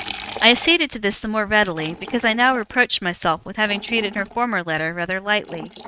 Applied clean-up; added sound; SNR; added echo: neural mask model RNNoise.